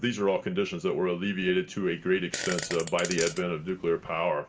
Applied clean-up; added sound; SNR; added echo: none; Fart; 10 dB; reverberation time 0.8 s.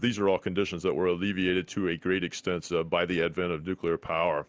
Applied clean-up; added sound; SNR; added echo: none; none; none; none.